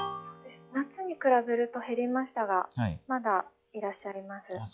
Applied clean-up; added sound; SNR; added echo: classical method log-MMSE.